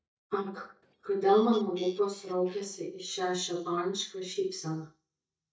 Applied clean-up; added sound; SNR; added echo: neural mask model DeepFilterNet 3.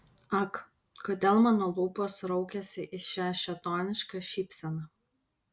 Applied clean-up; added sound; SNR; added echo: none; none; none; none.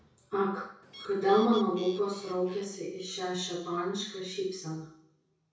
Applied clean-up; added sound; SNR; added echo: none; Bird; 17 dB; reverberation time 0.6 s.